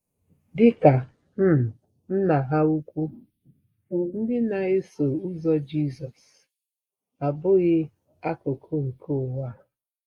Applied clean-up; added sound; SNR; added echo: neural mask model Resemble Enhance denoiser.